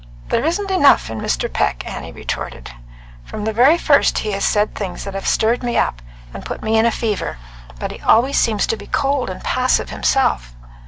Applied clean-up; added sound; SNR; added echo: none; none; none; none.